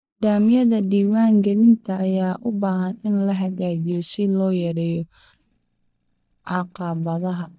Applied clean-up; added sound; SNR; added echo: neural mask model DeepFilterNet 3.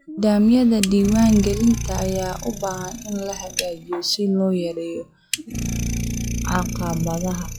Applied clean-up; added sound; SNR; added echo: classical method log-MMSE.